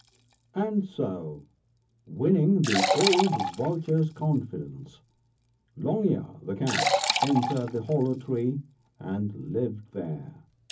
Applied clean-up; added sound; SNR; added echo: none; Liquid; 5 dB; reverberation time 0.3 s.